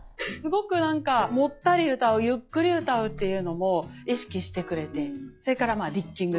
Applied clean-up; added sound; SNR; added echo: classical method log-MMSE.